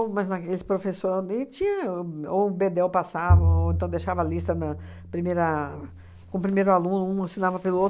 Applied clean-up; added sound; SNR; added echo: none; Bowed string instrument; 0 dB; none.